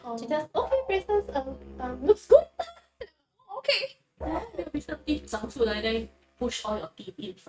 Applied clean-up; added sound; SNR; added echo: neural mask model RNNoise.